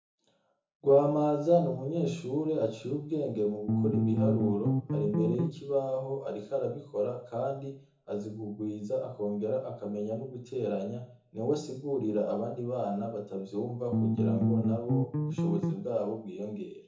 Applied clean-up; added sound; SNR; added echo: none; Bass guitar; -3 dB; reverberation time 0.7 s.